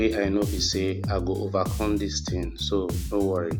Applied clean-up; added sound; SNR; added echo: none; Bass guitar; 4 dB; none.